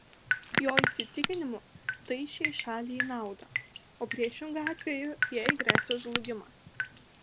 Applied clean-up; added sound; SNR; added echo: none; Drip; -3 dB; none.